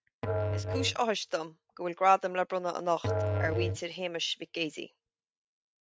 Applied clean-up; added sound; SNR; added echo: neural mask model RNNoise.